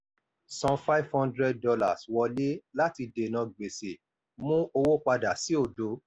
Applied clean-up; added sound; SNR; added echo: none; none; none; none.